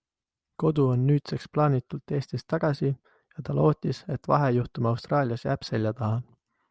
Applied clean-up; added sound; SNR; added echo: none; none; none; none.